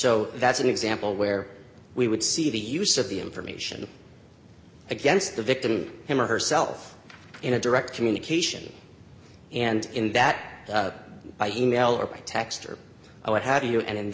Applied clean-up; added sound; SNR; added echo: none; none; none; none.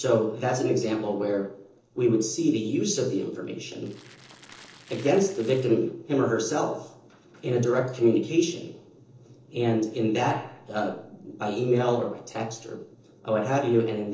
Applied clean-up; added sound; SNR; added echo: neural separator model SepFormer DNS4.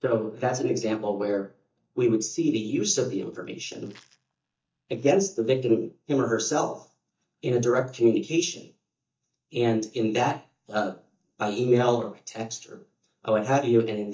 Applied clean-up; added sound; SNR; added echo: neural mask model DeepFilterNet 3.